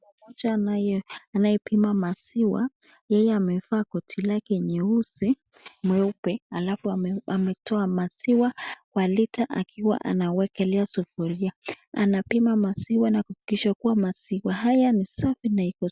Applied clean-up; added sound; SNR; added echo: none; none; none; none.